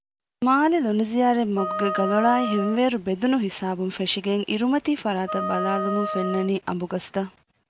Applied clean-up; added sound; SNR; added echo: none; Wind instrument, woodwind instrument; 8 dB; none.